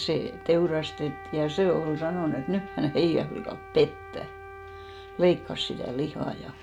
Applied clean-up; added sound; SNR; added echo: none; Wind instrument, woodwind instrument; 16 dB; none.